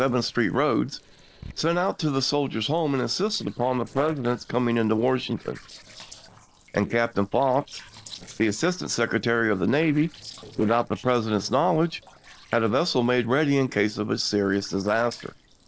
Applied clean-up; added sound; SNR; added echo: neural separator model SepFormer DNS4.